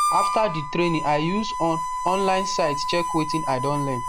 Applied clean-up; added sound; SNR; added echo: none; Harmonica; 2 dB; none.